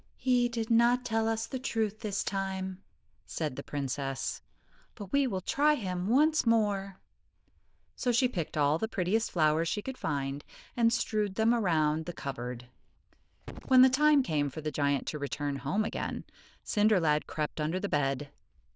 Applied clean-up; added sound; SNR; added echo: neural diffusion model UNIVERSE++.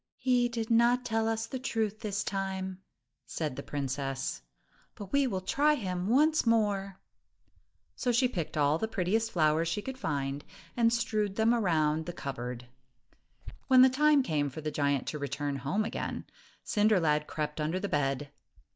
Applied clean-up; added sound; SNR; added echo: neural mask model DeepFilterNet 3.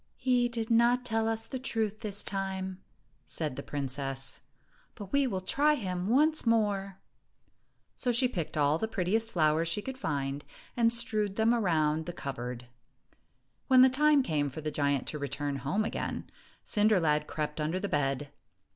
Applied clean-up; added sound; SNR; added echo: none; none; none; none.